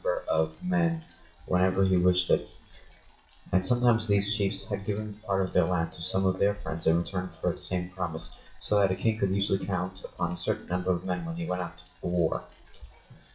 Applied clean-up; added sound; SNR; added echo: classical method WPE with log-MMSE.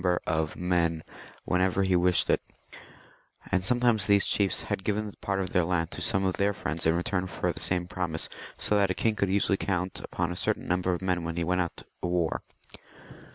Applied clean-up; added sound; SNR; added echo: none; none; none; none.